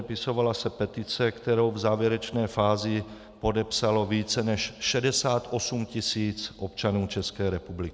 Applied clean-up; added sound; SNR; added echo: none; none; none; none.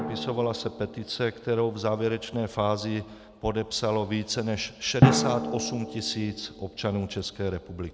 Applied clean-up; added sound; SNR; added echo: none; Drum; 3 dB; none.